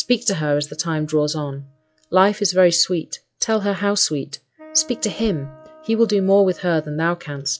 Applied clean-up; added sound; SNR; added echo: classical method log-MMSE.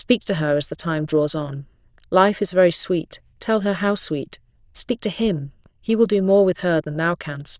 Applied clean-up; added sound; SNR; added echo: neural diffusion model UNIVERSE++.